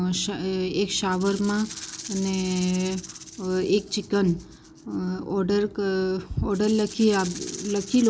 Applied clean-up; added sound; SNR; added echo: none; Rattle (instrument); 17 dB; none.